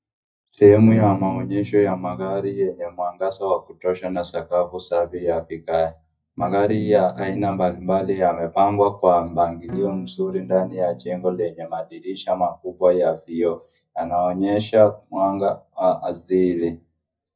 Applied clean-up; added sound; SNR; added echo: neural mask model DeepFilterNet 3.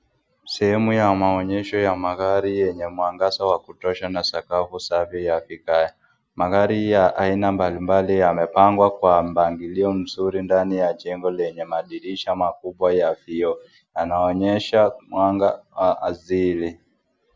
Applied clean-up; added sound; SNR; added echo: none; none; none; none.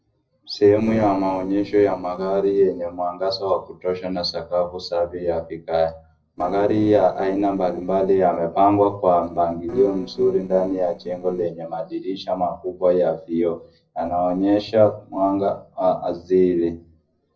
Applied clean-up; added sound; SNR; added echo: neural separator model SepFormer DNS4.